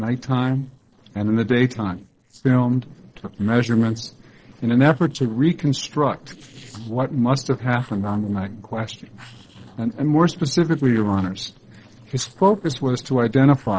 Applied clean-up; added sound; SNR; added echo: neural separator model SepFormer DNS4.